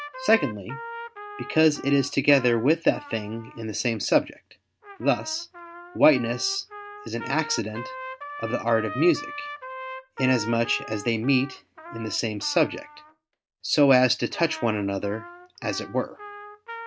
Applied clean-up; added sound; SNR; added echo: none; Trumpet; 14 dB; none.